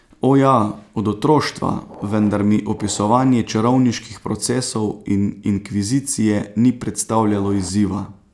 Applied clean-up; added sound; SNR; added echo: none; Train; 19 dB; none.